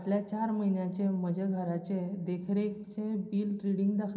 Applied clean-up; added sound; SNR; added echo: none; none; none; reverberation time 0.3 s.